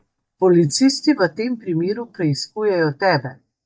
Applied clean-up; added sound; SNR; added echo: neural mask model DeepFilterNet 3.